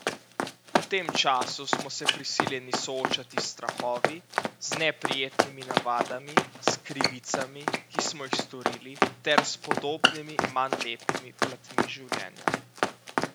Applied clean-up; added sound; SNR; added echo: none; Run; -3 dB; none.